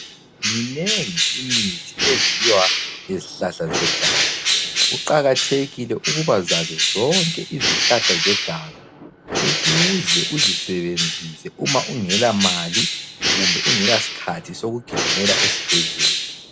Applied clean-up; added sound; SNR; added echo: none; Bird; -3 dB; none.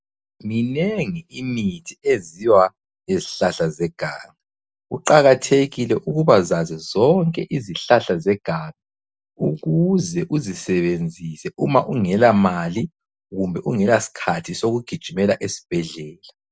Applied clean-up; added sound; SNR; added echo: none; none; none; none.